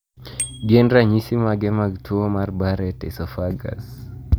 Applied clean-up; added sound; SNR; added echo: none; Bicycle bell; 18 dB; none.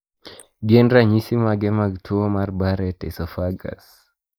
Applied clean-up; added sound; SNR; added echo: neural mask model Resemble Enhance denoiser.